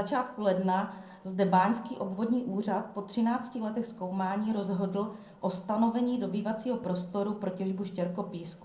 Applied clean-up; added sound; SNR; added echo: neural separator model SepFormer DNS4.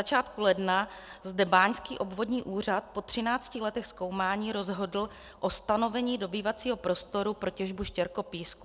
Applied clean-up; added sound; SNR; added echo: none; none; none; none.